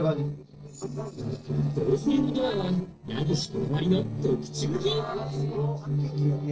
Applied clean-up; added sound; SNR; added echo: neural separator model SepFormer DNS4.